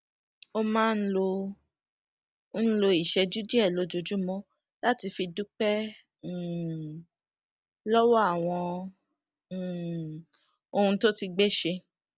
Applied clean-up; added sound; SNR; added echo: none; none; none; none.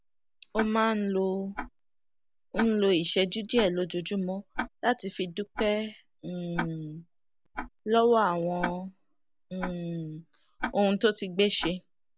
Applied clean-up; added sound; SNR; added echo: none; Tick-tock; 12 dB; none.